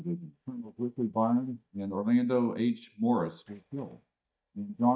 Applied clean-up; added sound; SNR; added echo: neural mask model DeepFilterNet 3.